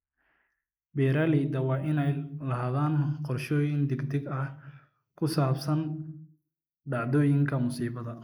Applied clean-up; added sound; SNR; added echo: neural mask model Resemble Enhance denoiser.